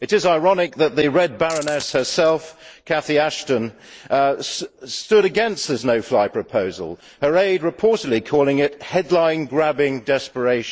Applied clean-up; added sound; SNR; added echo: neural mask model Resemble Enhance denoiser.